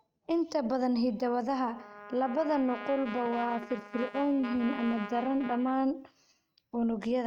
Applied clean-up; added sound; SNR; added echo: neural mask model RNNoise.